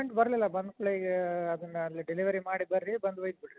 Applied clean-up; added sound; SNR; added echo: none; none; none; none.